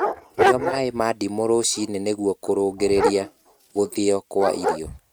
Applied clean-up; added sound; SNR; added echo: neural mask model RNNoise.